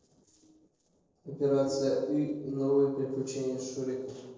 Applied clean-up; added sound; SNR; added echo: neural separator model SepFormer DNS4.